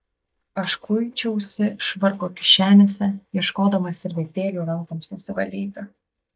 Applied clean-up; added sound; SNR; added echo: neural mask model DeepFilterNet 3.